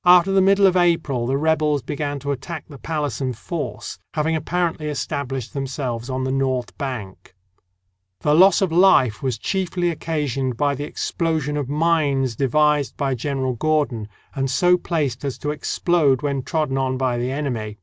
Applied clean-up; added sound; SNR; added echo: none; none; none; none.